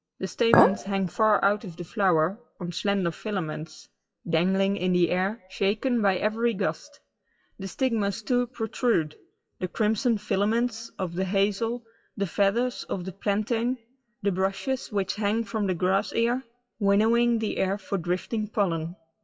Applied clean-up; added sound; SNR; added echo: classical method WPE with log-MMSE.